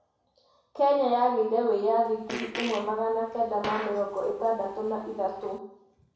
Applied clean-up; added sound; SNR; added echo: none; Fart; 13 dB; reverberation time 0.6 s.